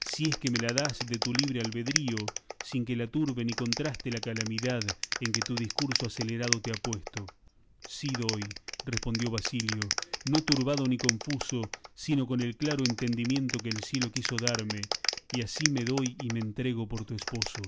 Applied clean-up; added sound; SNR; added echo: none; Clapping; 4 dB; none.